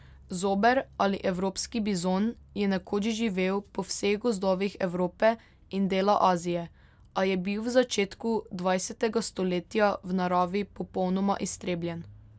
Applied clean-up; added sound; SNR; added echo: none; none; none; none.